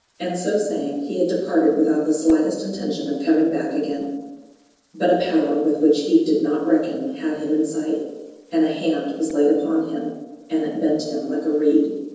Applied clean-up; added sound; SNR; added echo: neural separator model SepFormer DNS4.